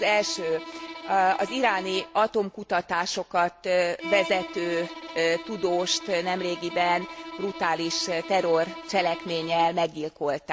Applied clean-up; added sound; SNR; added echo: none; Bowed string instrument; 13 dB; none.